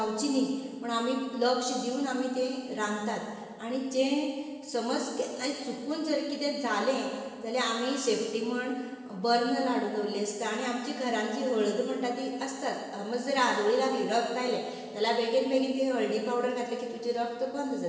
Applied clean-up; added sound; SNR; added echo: none; none; none; reverberation time 1.2 s.